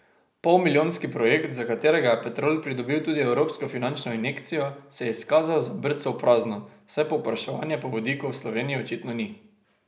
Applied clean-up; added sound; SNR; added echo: none; none; none; none.